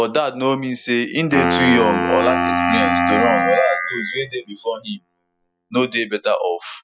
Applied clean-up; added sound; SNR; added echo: classical method Wiener filter.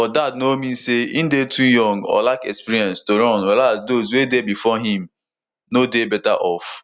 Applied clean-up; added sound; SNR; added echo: none; none; none; none.